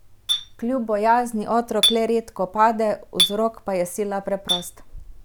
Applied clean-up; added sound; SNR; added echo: none; Chink, clink; 5 dB; none.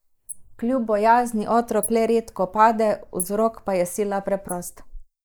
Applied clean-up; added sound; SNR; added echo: neural mask model Resemble Enhance denoiser.